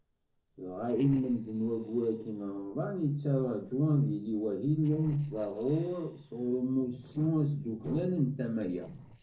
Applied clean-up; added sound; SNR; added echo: neural separator model SepFormer DNS4.